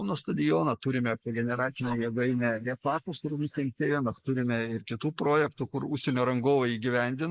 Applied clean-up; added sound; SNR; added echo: neural mask model Resemble Enhance denoiser.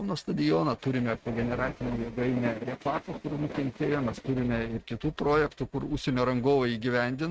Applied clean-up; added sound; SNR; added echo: neural mask model RNNoise.